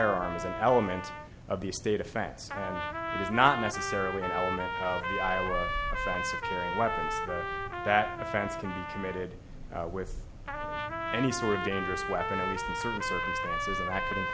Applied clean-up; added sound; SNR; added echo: none; Trumpet; 3 dB; none.